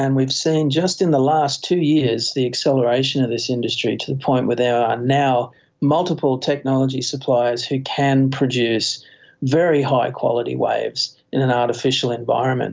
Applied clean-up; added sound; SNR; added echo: none; none; none; none.